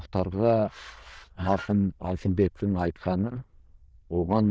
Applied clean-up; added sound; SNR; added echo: neural diffusion model UNIVERSE++.